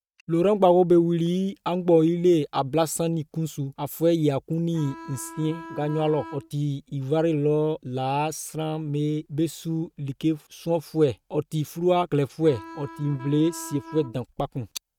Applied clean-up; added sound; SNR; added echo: neural mask model RNNoise.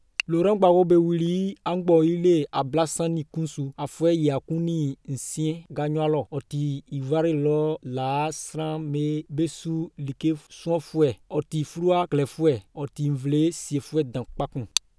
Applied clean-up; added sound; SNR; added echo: none; none; none; none.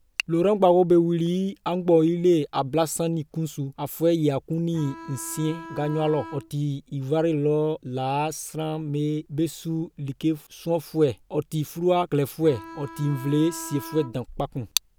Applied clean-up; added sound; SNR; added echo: none; Bowed string instrument; 15 dB; none.